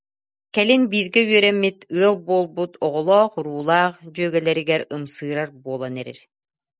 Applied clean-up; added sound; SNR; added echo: none; none; none; none.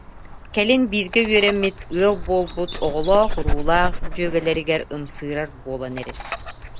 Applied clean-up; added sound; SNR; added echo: none; Dog; 5 dB; none.